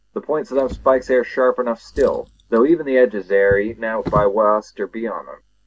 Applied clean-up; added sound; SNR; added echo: none; Drawer open or close; 17 dB; none.